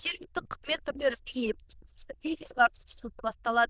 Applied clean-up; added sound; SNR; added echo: neural diffusion model UNIVERSE++.